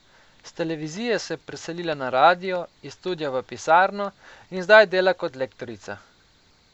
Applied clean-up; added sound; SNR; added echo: none; none; none; none.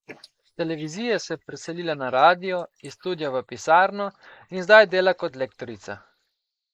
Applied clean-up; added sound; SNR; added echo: neural mask model Resemble Enhance denoiser.